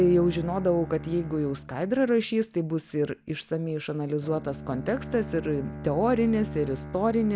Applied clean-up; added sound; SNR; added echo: none; Bowed string instrument; 13 dB; none.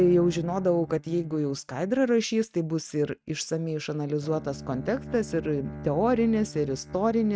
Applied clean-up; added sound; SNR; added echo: neural mask model RNNoise.